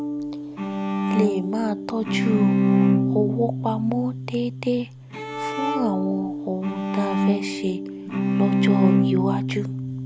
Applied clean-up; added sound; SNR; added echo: none; Bowed string instrument; -4 dB; none.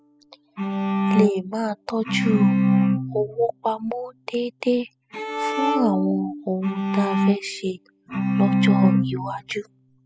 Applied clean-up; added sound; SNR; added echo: classical method spectral subtraction.